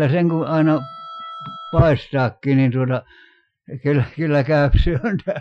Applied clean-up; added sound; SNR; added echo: classical method Wiener filter.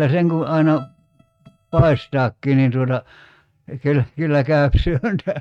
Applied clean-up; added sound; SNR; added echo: neural mask model RNNoise.